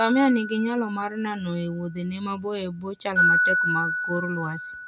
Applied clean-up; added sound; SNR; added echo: none; Glockenspiel; 1 dB; none.